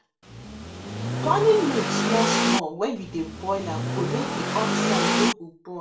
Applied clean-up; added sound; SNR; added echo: none; Accelerating, revving, vroom / Car; -2 dB; reverberation time 0.3 s.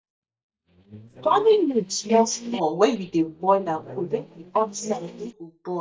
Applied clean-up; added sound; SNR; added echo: neural mask model DeepFilterNet 3.